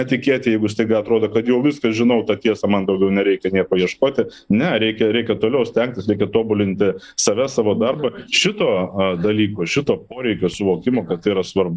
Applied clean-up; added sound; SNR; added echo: neural mask model DeepFilterNet 3.